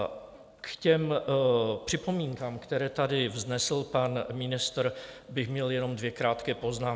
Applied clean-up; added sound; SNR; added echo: none; none; none; none.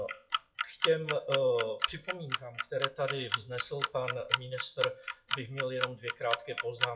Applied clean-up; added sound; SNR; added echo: classical method WPE with log-MMSE.